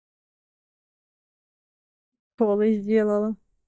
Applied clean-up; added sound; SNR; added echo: neural mask model DeepFilterNet 3.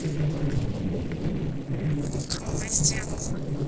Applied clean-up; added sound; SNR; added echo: neural separator model SepFormer DNS4.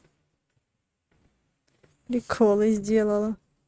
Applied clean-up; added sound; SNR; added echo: neural mask model RNNoise.